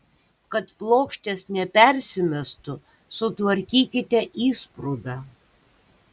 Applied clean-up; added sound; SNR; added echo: none; none; none; none.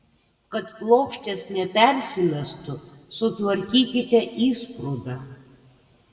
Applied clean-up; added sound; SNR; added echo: none; none; none; reverberation time 1.5 s.